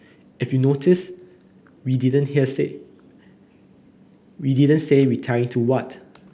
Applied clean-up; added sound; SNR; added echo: none; none; none; none.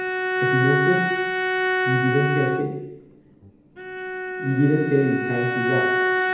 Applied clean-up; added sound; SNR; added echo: none; Bowed string instrument; -1 dB; reverberation time 1.0 s.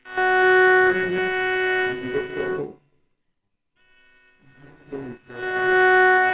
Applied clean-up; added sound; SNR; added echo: neural separator model SepFormer WHAMR!.